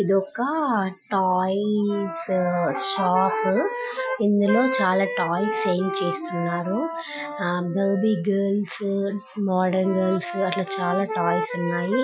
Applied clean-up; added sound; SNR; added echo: classical method Wiener filter.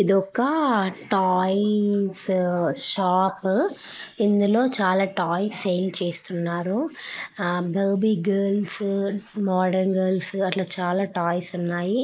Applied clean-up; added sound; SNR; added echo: neural mask model Resemble Enhance denoiser.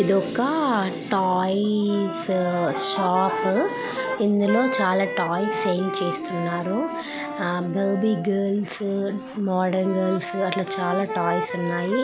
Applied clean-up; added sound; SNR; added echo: none; Wind instrument, woodwind instrument; 7 dB; none.